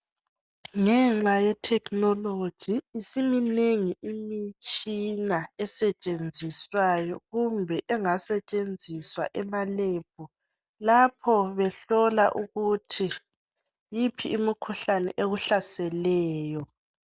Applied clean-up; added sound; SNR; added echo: none; none; none; none.